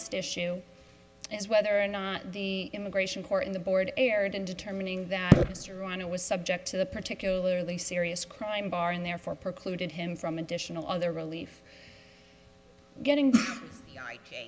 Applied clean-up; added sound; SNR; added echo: none; none; none; none.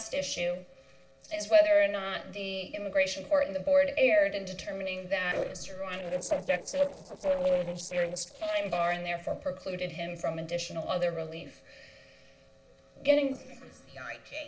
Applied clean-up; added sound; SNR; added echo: neural separator model SepFormer DNS4.